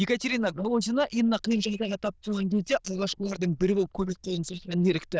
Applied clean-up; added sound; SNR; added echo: neural diffusion model UNIVERSE++.